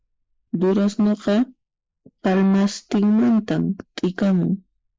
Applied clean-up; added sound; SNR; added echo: neural mask model Resemble Enhance denoiser.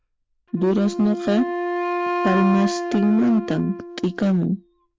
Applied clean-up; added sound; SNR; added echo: none; Wind instrument, woodwind instrument; 6 dB; none.